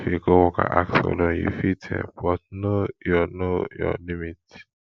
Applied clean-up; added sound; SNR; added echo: none; none; none; none.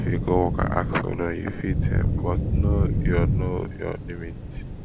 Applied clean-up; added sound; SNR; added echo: none; Thunder / Rain; -4 dB; none.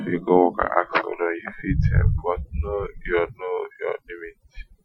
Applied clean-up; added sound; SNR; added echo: classical method Wiener filter.